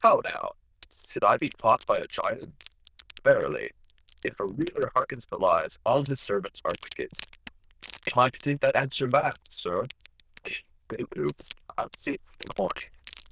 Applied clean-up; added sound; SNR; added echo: neural diffusion model UNIVERSE++.